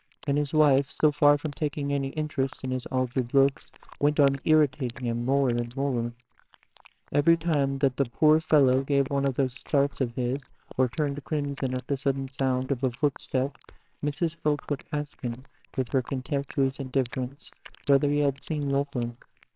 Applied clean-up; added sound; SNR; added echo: neural separator model SepFormer WHAMR!.